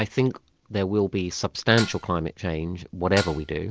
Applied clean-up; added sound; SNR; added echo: none; Dishes, pots, and pans; 11 dB; none.